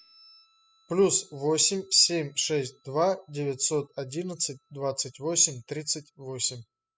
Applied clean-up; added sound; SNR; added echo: classical method spectral subtraction.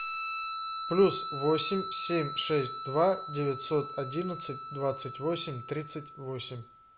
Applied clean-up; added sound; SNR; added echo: none; Guitar; 7 dB; none.